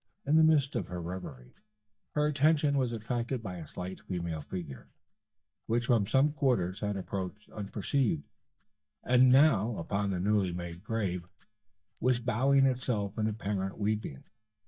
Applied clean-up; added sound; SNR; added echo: neural mask model DeepFilterNet 3.